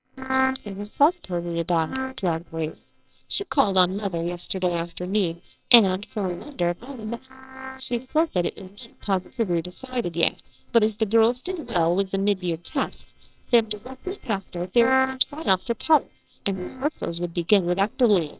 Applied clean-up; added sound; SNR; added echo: neural separator model SepFormer WHAMR!.